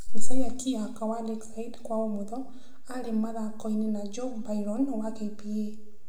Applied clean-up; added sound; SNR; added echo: none; none; none; reverberation time 0.8 s.